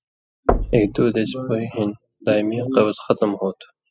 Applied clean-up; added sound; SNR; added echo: classical method spectral subtraction.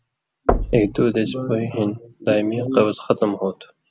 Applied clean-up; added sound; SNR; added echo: none; Knock / Wood; 6 dB; none.